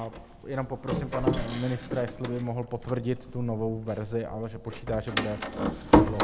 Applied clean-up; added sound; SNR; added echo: none; Door; -2 dB; none.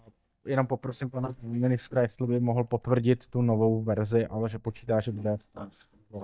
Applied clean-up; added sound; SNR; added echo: neural mask model DeepFilterNet 3.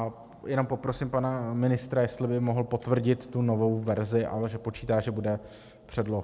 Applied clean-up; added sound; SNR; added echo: none; none; none; none.